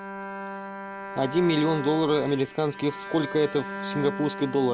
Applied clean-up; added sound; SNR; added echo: none; Bowed string instrument; 9 dB; none.